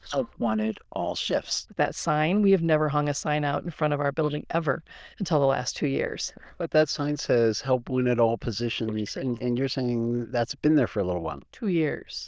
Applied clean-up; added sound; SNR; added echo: neural diffusion model UNIVERSE++.